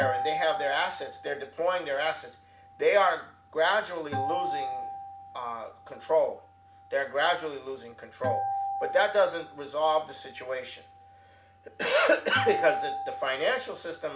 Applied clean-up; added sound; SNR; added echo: none; Acoustic guitar; 8 dB; none.